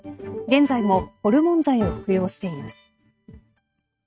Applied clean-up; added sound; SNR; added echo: neural mask model RNNoise.